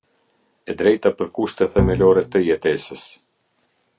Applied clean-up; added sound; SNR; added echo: none; Bowed string instrument; 6 dB; none.